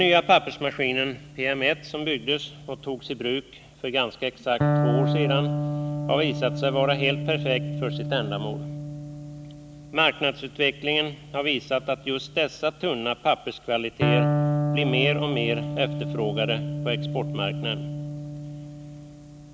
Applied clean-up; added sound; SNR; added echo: none; Electric guitar; 3 dB; none.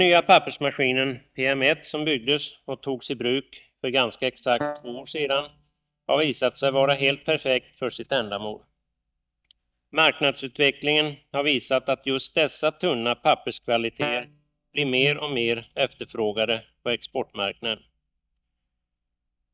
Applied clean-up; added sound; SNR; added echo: neural mask model DeepFilterNet 3.